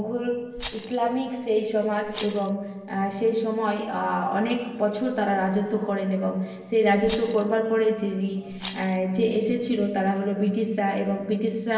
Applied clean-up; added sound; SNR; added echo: none; Rattle; 17 dB; reverberation time 1.2 s.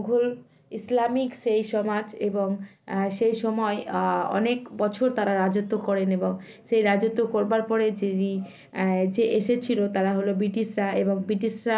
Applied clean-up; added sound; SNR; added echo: none; none; none; none.